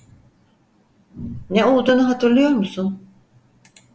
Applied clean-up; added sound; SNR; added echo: none; none; none; none.